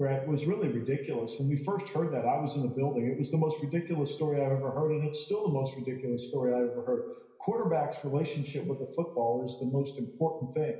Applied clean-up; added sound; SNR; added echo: none; none; none; reverberation time 0.9 s.